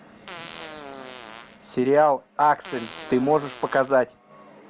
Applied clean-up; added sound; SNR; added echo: none; Fart; 16 dB; none.